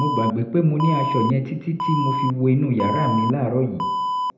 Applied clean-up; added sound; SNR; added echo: none; Alarm; 5 dB; reverberation time 0.7 s.